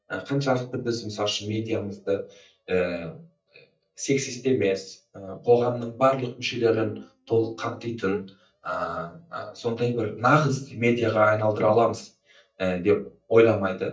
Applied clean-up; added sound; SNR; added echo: neural mask model DeepFilterNet 3.